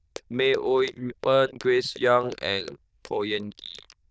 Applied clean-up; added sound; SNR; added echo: neural diffusion model UNIVERSE++.